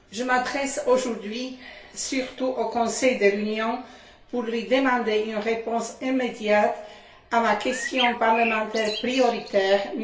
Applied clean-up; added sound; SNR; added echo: none; Bird; 8 dB; reverberation time 0.4 s.